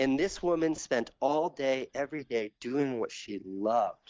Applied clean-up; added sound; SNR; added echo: neural mask model DeepFilterNet 3.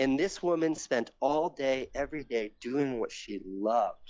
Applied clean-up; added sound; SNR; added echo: classical method log-MMSE.